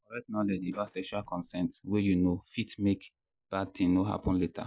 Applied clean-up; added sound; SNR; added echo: neural mask model Resemble Enhance denoiser.